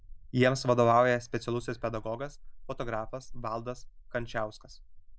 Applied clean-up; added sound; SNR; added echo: neural mask model Resemble Enhance denoiser.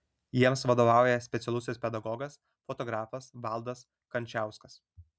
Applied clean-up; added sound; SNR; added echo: none; none; none; none.